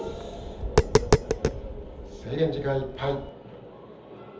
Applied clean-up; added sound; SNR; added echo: none; Tap; -4 dB; reverberation time 0.7 s.